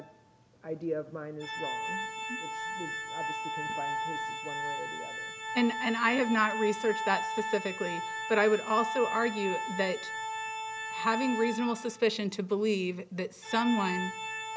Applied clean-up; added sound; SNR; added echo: none; Organ; 5 dB; none.